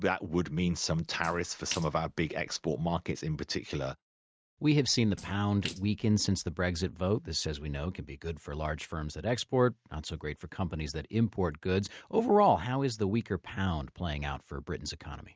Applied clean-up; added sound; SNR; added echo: neural mask model RNNoise.